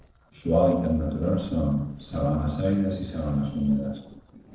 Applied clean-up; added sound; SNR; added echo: neural separator model SepFormer DNS4.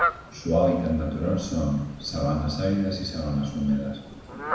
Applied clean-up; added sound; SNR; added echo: none; Fowl; 8 dB; reverberation time 1.0 s.